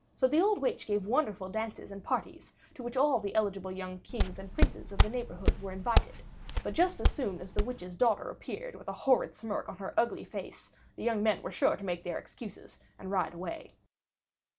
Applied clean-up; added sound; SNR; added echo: none; Walk, footsteps; -4 dB; none.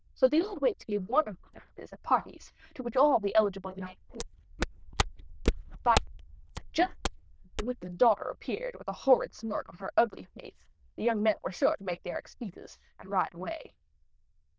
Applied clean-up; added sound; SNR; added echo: neural diffusion model UNIVERSE++.